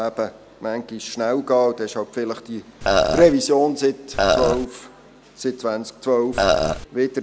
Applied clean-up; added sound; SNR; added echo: none; Burping, eructation; -3 dB; none.